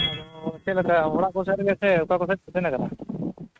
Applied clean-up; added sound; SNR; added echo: neural mask model RNNoise.